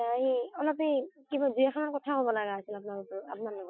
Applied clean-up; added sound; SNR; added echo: classical method Wiener filter.